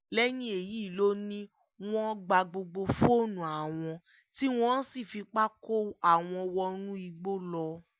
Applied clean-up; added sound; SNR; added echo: none; none; none; none.